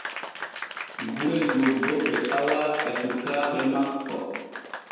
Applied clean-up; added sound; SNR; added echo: none; Applause; 6 dB; reverberation time 1.2 s.